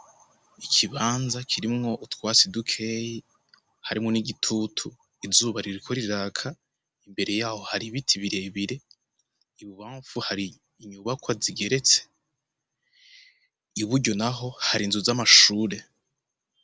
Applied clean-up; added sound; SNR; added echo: none; none; none; none.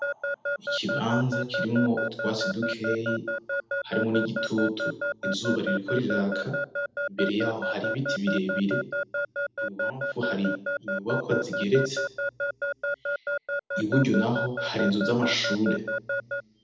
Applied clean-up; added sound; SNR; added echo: none; Alarm / Keyboard (musical); 2 dB; reverberation time 0.7 s.